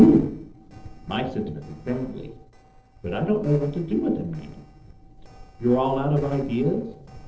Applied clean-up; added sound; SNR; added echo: neural separator model SepFormer DNS4.